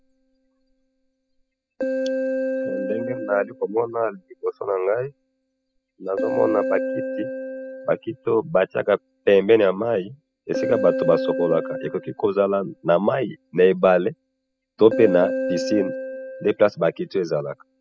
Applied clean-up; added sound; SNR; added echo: classical method spectral subtraction.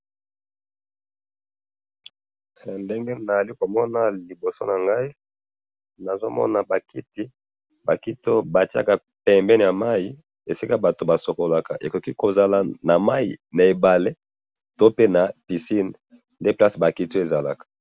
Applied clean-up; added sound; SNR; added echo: none; none; none; none.